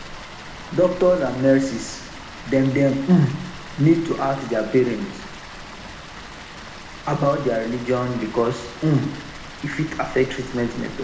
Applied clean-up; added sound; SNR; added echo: none; Water; 14 dB; reverberation time 0.9 s.